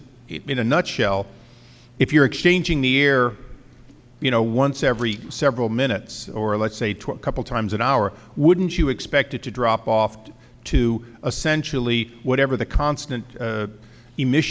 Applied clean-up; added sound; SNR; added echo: none; none; none; none.